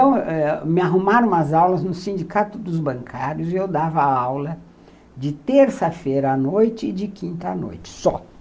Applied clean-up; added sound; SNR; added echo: none; none; none; none.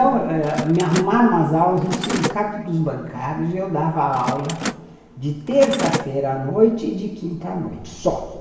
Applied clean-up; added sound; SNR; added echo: none; Mechanisms; 9 dB; reverberation time 1.0 s.